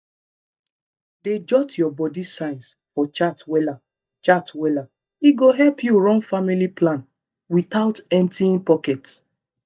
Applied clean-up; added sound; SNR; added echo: neural mask model DeepFilterNet 3.